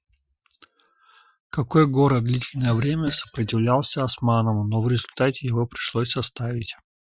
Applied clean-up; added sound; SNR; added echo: classical method Wiener filter.